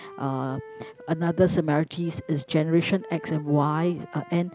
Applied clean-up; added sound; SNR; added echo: none; Wind instrument, woodwind instrument; 19 dB; none.